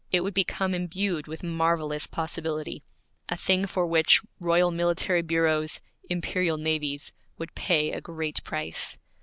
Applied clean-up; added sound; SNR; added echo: none; none; none; none.